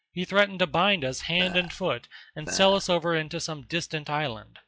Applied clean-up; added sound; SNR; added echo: classical method log-MMSE.